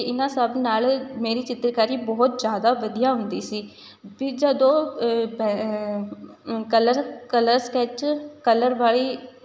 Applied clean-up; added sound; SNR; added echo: none; none; none; none.